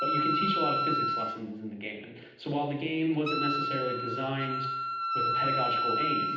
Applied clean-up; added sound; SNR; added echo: none; Wind instrument, woodwind instrument; -2 dB; reverberation time 0.9 s.